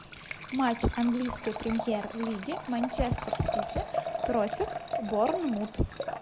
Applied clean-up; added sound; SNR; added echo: none; Liquid; 5 dB; none.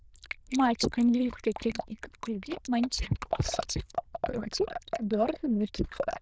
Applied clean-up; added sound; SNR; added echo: neural diffusion model UNIVERSE++.